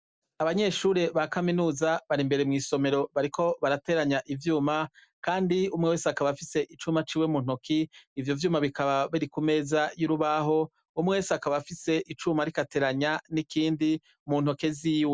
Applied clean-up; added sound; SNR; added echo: none; none; none; none.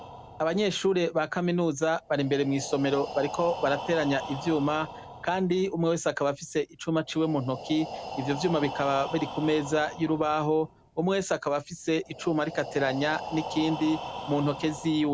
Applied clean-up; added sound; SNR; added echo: none; Breathing; 12 dB; none.